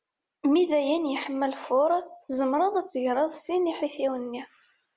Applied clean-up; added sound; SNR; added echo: none; none; none; none.